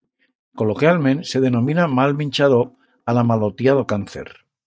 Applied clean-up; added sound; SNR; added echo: neural mask model DeepFilterNet 3.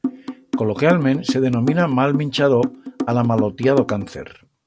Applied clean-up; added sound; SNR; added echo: none; Drum; 6 dB; none.